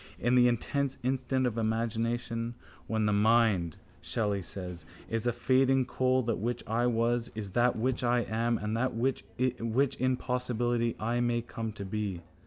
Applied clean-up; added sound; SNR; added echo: none; Knock; 18 dB; none.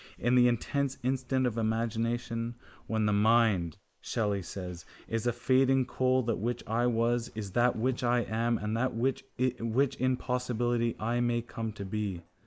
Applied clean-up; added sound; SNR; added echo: neural mask model Resemble Enhance denoiser.